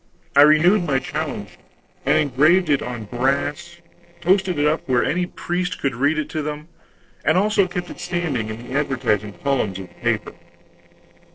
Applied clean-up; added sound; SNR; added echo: neural separator model SepFormer DNS4.